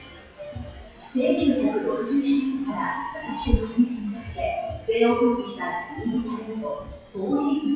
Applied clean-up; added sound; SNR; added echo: classical method WPE with log-MMSE.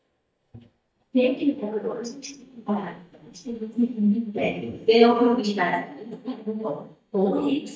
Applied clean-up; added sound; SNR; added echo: neural mask model DeepFilterNet 3.